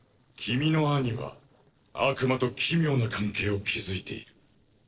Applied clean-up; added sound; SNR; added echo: neural separator model SepFormer DNS4.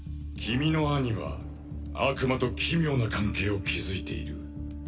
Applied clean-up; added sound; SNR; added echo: none; none; none; none.